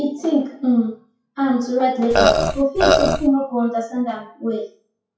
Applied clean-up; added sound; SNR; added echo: classical method WPE with log-MMSE.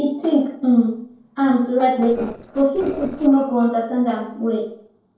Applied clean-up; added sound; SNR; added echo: neural separator model SepFormer DNS4.